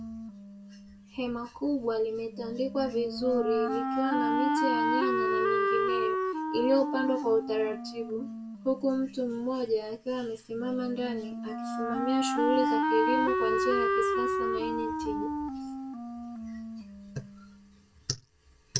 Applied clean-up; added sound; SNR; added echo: none; Wind instrument, woodwind instrument; 0 dB; reverberation time 0.2 s.